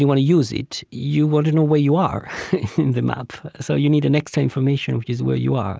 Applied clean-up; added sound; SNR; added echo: none; none; none; none.